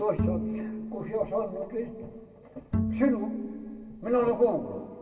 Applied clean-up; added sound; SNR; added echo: none; Bowed string instrument; 4 dB; reverberation time 1.3 s.